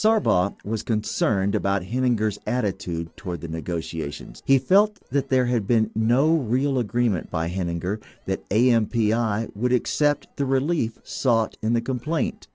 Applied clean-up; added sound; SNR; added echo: neural separator model SepFormer DNS4.